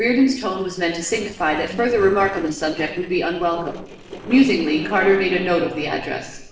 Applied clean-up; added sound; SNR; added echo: neural separator model SepFormer DNS4.